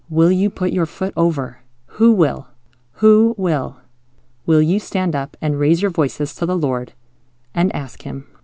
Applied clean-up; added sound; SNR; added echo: none; none; none; none.